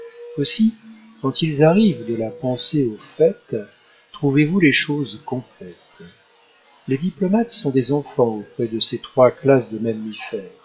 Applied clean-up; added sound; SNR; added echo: classical method WPE with log-MMSE.